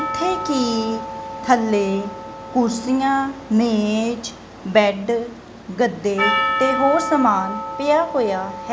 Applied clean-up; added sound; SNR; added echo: none; Percussion; 7 dB; none.